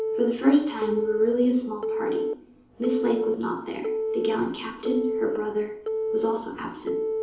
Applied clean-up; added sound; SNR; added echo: none; Telephone; 3 dB; reverberation time 2.2 s.